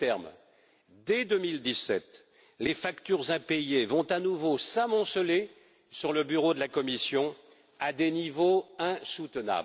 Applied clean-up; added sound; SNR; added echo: none; none; none; none.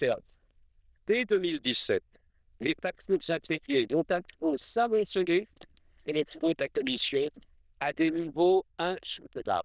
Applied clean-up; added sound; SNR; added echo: neural diffusion model UNIVERSE++.